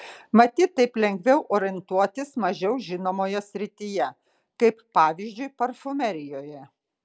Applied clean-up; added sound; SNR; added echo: none; none; none; none.